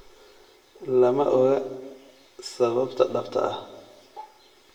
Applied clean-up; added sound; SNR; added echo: none; none; none; reverberation time 0.9 s.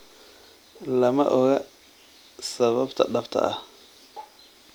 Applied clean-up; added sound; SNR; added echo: none; none; none; none.